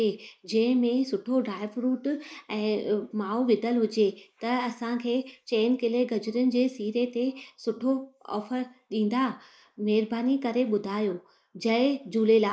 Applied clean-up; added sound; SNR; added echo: neural mask model Resemble Enhance denoiser.